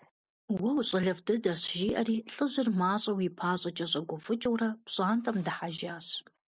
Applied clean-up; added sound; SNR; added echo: none; none; none; none.